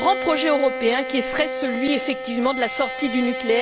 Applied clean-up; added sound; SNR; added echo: none; Bowed string instrument; 6 dB; none.